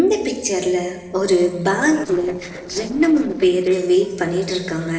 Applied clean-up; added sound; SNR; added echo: neural separator model SepFormer DNS4.